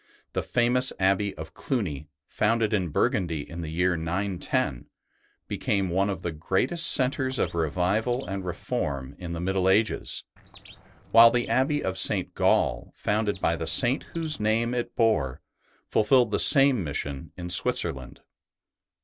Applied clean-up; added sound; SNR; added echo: neural separator model SepFormer DNS4.